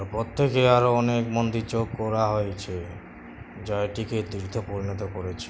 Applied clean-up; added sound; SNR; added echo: none; none; none; none.